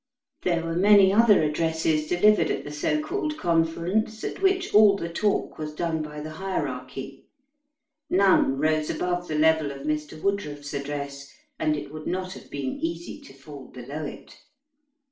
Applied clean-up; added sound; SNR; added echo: none; none; none; reverberation time 0.4 s.